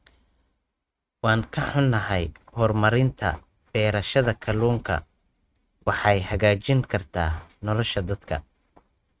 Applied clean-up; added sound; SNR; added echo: neural mask model RNNoise.